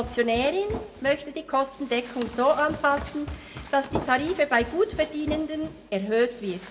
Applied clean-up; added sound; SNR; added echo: none; Run; 12 dB; reverberation time 0.5 s.